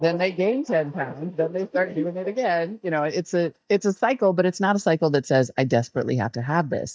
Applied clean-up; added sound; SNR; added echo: neural mask model DeepFilterNet 3.